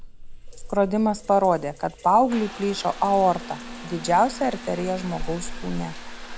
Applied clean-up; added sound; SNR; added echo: none; Trickle, dribble / Bathtub (filling or washing) / Water tap, faucet; 12 dB; none.